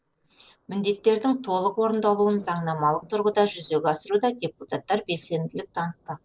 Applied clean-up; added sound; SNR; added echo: neural separator model SepFormer DNS4.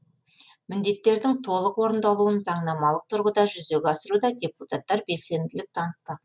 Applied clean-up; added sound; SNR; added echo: none; none; none; none.